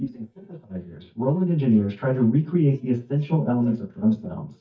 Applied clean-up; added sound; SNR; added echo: neural mask model DeepFilterNet 3.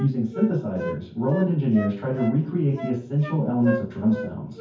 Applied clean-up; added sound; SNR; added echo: none; Wind instrument, woodwind instrument; 12 dB; reverberation time 0.6 s.